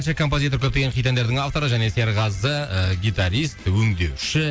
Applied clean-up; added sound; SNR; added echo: none; none; none; none.